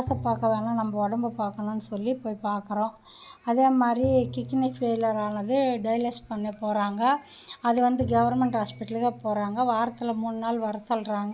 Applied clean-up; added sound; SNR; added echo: none; Bowed string instrument; 15 dB; none.